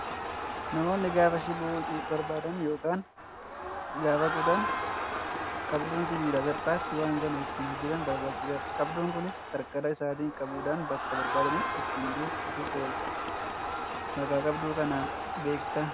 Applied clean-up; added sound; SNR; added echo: none; Crowd; 2 dB; none.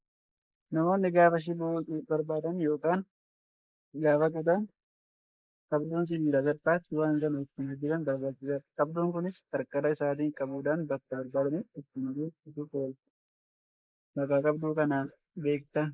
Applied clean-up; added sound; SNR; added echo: neural mask model Resemble Enhance denoiser.